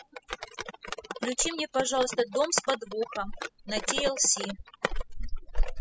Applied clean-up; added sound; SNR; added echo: classical method spectral subtraction.